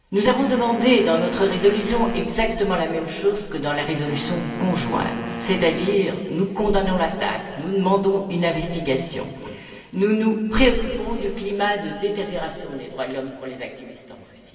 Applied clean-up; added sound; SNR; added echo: none; Wind instrument, woodwind instrument; 11 dB; reverberation time 2.5 s.